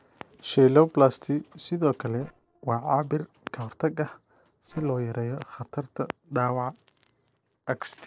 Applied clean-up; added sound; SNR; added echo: neural separator model SepFormer DNS4.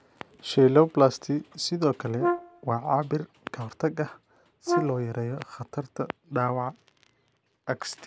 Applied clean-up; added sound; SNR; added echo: none; Brass instrument; 4 dB; none.